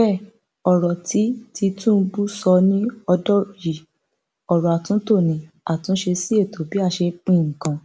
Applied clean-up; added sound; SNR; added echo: none; none; none; none.